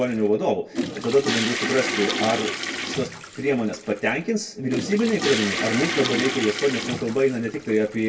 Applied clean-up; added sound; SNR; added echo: none; Toilet flush / Water; 5 dB; reverberation time 0.2 s.